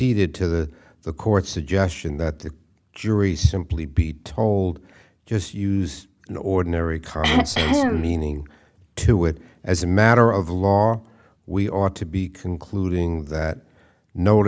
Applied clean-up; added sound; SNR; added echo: none; Cough; -1 dB; none.